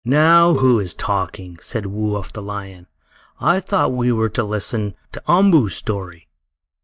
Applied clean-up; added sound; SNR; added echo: neural mask model DeepFilterNet 3.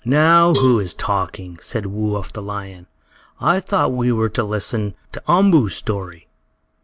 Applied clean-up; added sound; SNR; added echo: none; Cowbell; 13 dB; none.